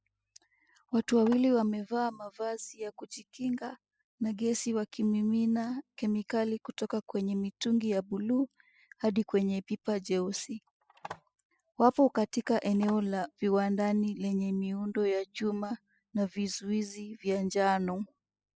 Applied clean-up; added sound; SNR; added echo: classical method spectral subtraction.